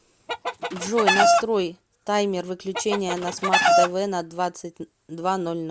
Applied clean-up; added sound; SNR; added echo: none; Chicken, rooster; -5 dB; none.